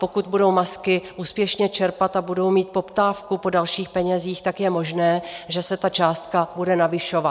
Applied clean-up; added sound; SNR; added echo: none; none; none; none.